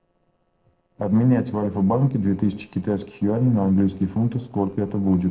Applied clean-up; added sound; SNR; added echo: neural separator model SepFormer DNS4.